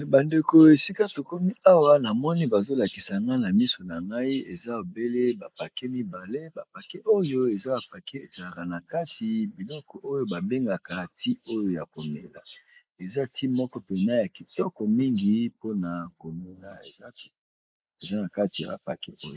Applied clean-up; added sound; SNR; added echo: neural mask model Resemble Enhance denoiser.